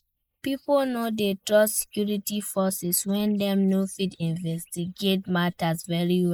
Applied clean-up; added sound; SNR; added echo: neural mask model Resemble Enhance denoiser.